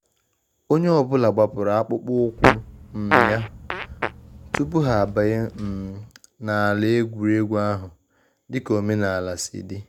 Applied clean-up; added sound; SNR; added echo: none; Fart; 1 dB; none.